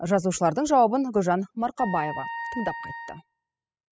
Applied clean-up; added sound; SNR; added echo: classical method spectral subtraction.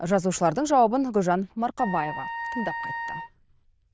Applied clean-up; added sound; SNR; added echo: neural diffusion model UNIVERSE++.